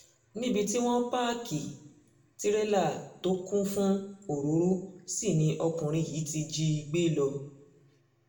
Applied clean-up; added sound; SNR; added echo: none; none; none; reverberation time 0.6 s.